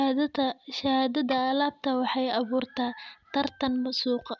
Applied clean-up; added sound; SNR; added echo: none; Tap / Glass; 16 dB; none.